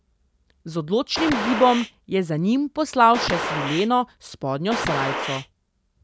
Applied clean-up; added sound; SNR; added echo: none; Gunshot, gunfire; 5 dB; none.